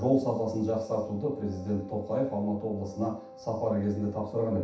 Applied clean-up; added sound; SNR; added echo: none; Wind instrument, woodwind instrument; 18 dB; reverberation time 0.7 s.